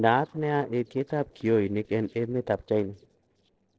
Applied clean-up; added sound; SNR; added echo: neural separator model SepFormer DNS4.